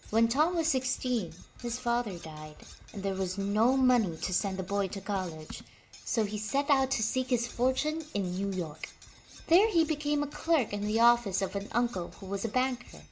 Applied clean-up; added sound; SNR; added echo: none; Computer keyboard + Cutlery, silverware; 20 dB; none.